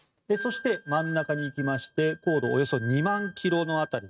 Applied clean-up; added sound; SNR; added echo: neural mask model RNNoise.